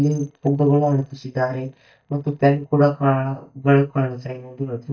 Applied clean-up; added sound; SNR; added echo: neural mask model DeepFilterNet 3.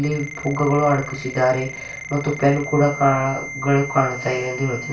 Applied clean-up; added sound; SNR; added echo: none; Ringtone; 12 dB; reverberation time 0.4 s.